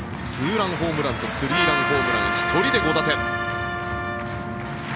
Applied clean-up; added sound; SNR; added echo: none; Trumpet; 3 dB; none.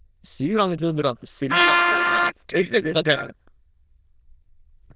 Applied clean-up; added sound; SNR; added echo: neural diffusion model UNIVERSE++.